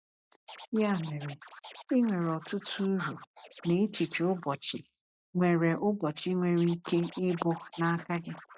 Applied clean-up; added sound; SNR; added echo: neural mask model Resemble Enhance denoiser.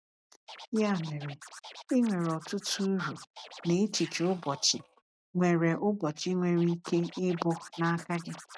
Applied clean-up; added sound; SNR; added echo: neural mask model RNNoise.